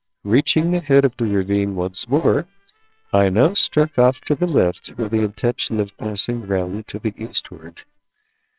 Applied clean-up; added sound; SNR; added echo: neural separator model SepFormer WHAMR!.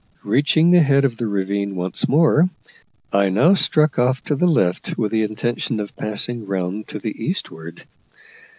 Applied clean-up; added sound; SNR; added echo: none; none; none; none.